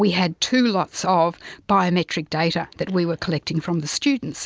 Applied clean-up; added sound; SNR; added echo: none; none; none; none.